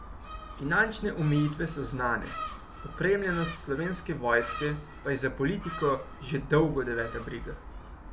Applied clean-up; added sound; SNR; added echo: none; Gull, seagull; 11 dB; none.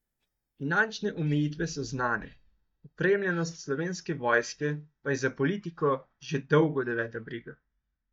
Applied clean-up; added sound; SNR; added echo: neural mask model DeepFilterNet 3.